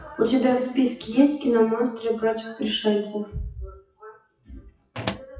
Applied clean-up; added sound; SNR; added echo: classical method WPE with log-MMSE.